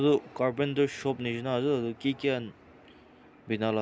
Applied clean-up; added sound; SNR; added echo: none; none; none; none.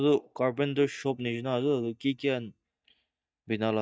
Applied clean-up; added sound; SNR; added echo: neural mask model DeepFilterNet 3.